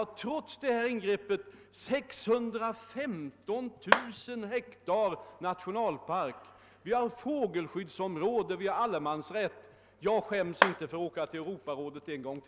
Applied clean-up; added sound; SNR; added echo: none; Clapping; -1 dB; none.